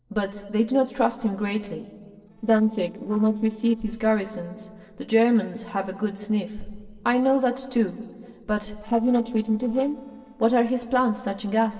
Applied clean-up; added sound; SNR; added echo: neural separator model SepFormer DNS4.